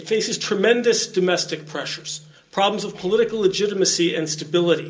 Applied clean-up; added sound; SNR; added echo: none; none; none; reverberation time 0.2 s.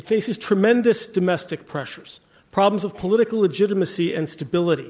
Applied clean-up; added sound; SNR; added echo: none; none; none; none.